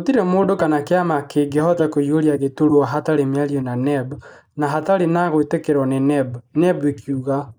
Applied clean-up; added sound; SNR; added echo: neural mask model Resemble Enhance denoiser.